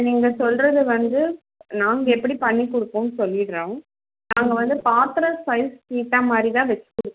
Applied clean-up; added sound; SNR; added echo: none; none; none; none.